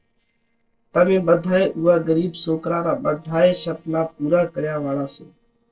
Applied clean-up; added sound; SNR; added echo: neural separator model SepFormer DNS4.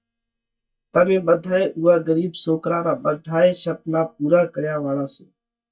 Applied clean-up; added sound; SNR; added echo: neural mask model DeepFilterNet 3.